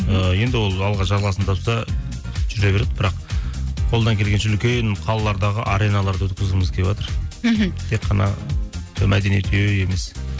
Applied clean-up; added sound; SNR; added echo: none; none; none; none.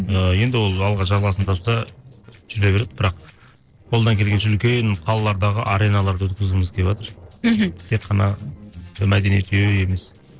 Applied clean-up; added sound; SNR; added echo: neural separator model SepFormer DNS4.